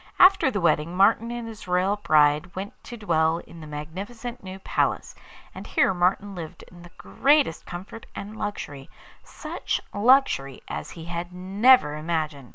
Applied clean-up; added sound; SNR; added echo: none; none; none; none.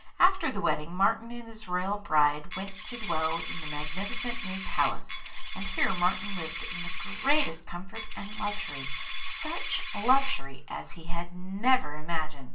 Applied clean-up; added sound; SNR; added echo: none; Coin (dropping); 4 dB; reverberation time 0.3 s.